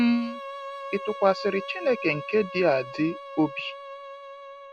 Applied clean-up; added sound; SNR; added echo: none; Bowed string instrument; 12 dB; none.